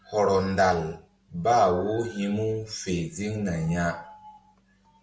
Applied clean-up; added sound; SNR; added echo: none; none; none; none.